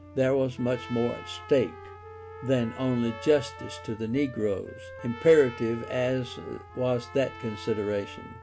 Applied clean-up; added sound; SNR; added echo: none; Wind instrument, woodwind instrument + Trumpet; 16 dB; none.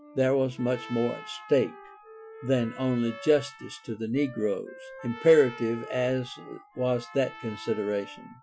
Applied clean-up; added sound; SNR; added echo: classical method Wiener filter.